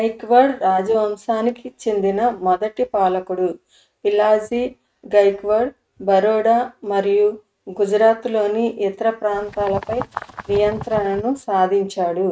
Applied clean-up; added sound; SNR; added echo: neural mask model RNNoise.